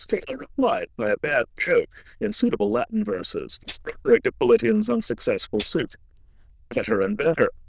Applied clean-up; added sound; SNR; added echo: neural diffusion model UNIVERSE++.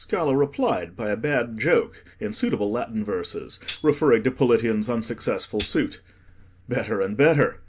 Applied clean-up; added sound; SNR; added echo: none; Tambourine; 18 dB; none.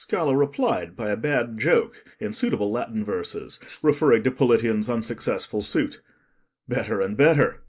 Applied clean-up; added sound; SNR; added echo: neural mask model Resemble Enhance denoiser.